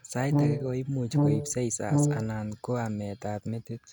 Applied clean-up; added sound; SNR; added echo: none; Brass instrument; -4 dB; none.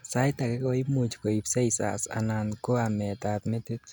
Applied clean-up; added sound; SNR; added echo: none; none; none; none.